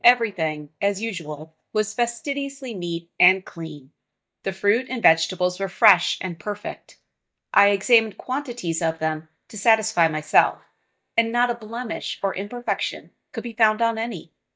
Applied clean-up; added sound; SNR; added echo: neural mask model DeepFilterNet 3.